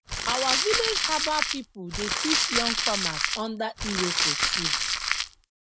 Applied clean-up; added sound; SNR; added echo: none; Crumpling, crinkling; -4 dB; none.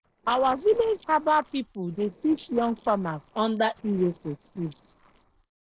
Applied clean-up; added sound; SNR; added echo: neural separator model SepFormer DNS4.